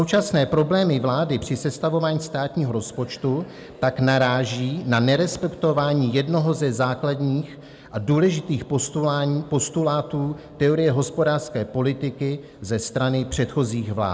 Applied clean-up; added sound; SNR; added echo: none; none; none; none.